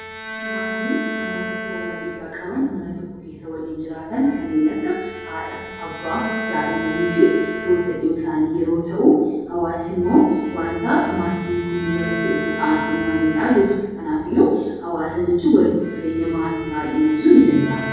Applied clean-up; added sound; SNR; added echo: none; Bowed string instrument; 11 dB; reverberation time 1.3 s.